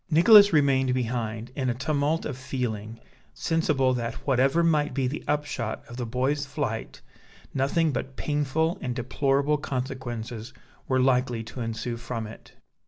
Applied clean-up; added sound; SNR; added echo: none; none; none; none.